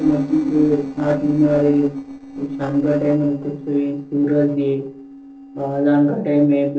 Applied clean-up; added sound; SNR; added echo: neural separator model SepFormer DNS4.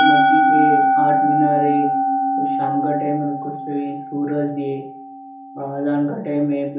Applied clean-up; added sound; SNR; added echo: none; Musical instrument; -4 dB; reverberation time 1.2 s.